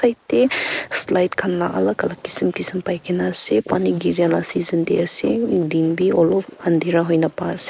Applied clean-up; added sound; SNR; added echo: neural mask model Resemble Enhance denoiser.